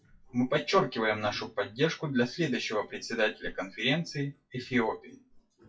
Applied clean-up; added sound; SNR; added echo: classical method WPE with log-MMSE.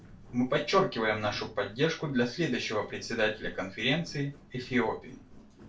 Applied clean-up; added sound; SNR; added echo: none; Walk, footsteps; 20 dB; reverberation time 0.3 s.